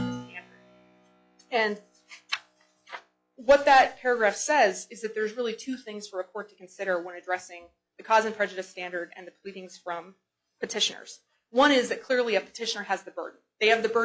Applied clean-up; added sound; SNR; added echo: classical method log-MMSE.